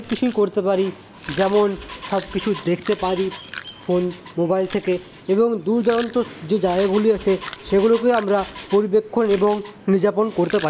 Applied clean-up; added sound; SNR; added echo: none; Engine + Chewing, mastication; 15 dB; none.